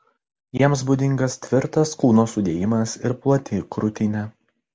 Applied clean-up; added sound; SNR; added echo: none; none; none; none.